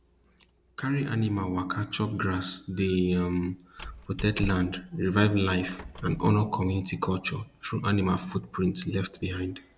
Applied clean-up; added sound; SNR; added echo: none; Squeak; 18 dB; none.